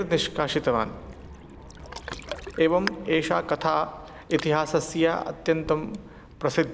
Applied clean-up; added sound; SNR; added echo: none; Ocean; 15 dB; none.